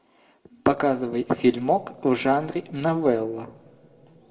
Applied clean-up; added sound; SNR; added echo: none; none; none; reverberation time 0.9 s.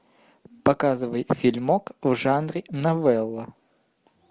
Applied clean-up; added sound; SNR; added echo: none; none; none; none.